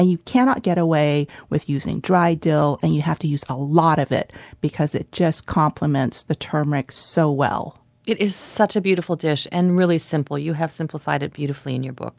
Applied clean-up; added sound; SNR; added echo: none; none; none; none.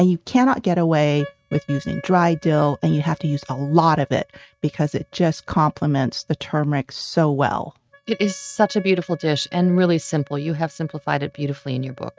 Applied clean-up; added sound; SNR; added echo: neural mask model RNNoise.